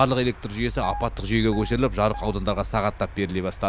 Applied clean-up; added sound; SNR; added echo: none; Guitar; 14 dB; none.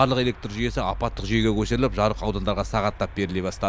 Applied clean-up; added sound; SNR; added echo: none; none; none; none.